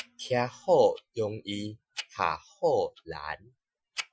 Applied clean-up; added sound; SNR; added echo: classical method Wiener filter.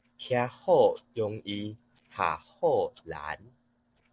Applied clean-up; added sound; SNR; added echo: neural separator model SepFormer DNS4.